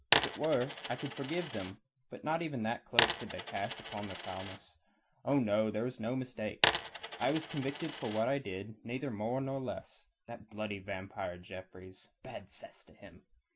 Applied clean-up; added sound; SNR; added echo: none; Coin (dropping); -3 dB; none.